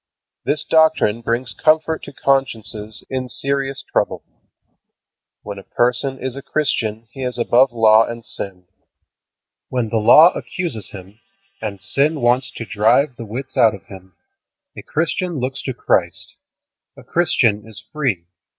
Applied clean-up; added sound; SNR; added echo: none; none; none; none.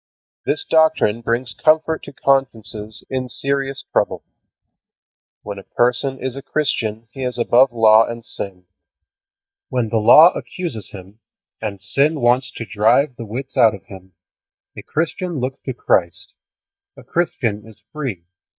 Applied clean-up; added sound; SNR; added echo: neural mask model DeepFilterNet 3.